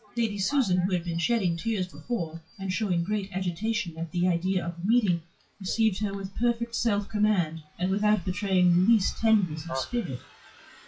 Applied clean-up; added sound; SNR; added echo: classical method WPE with log-MMSE.